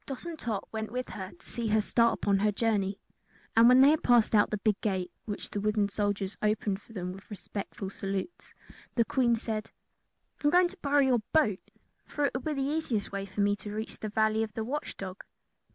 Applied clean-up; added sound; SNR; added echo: none; none; none; none.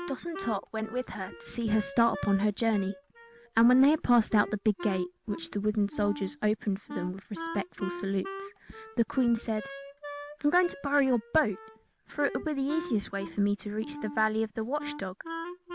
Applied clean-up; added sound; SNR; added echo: none; Wind instrument, woodwind instrument; 13 dB; none.